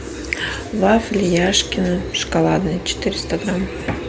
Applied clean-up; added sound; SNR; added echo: none; none; none; none.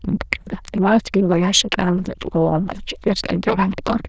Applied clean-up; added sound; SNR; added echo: neural diffusion model UNIVERSE++.